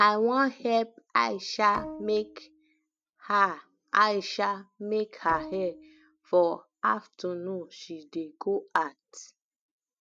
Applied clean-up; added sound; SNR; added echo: neural mask model RNNoise.